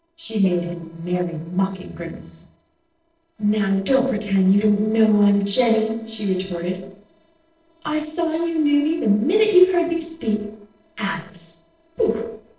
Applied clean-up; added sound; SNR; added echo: neural separator model SepFormer DNS4.